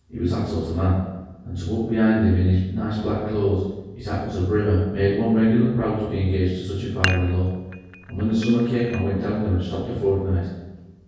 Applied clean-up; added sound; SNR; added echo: none; Dishes, pots, and pans; 12 dB; reverberation time 1.3 s.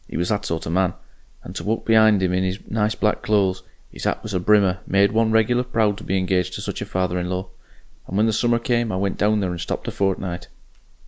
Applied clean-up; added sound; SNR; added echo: none; none; none; none.